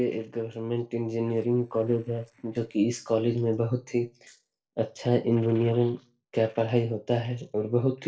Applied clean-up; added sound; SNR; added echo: neural separator model SepFormer DNS4.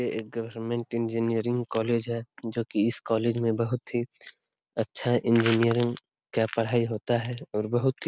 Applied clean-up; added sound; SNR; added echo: none; none; none; none.